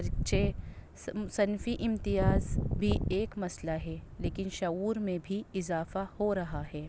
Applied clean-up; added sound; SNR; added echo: none; none; none; none.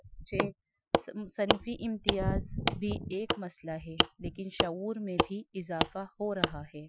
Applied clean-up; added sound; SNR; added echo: classical method Wiener filter.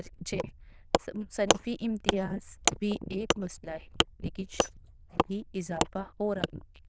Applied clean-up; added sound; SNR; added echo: neural diffusion model UNIVERSE++.